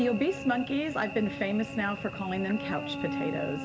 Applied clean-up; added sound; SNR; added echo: none; Cricket / Buzz; 8 dB; reverberation time 1.1 s.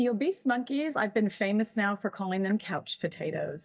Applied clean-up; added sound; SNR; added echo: neural mask model DeepFilterNet 3.